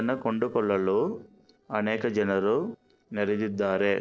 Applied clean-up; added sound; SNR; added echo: neural separator model SepFormer DNS4.